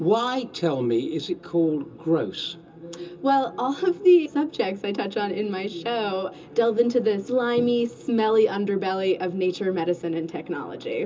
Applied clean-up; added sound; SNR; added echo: none; none; none; reverberation time 0.2 s.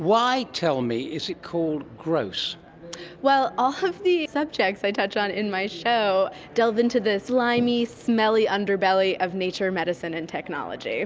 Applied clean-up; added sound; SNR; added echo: none; none; none; none.